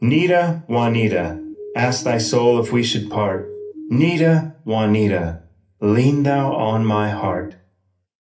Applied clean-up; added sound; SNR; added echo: none; Siren; 13 dB; reverberation time 0.3 s.